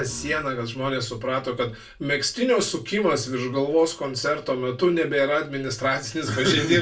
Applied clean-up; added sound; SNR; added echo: none; none; none; reverberation time 0.2 s.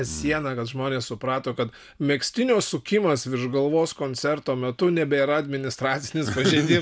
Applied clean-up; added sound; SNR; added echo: none; none; none; none.